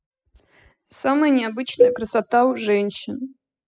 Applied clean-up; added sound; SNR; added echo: classical method spectral subtraction.